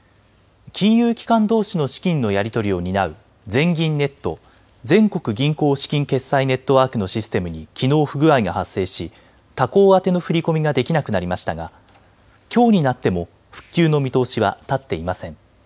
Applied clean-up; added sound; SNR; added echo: none; none; none; none.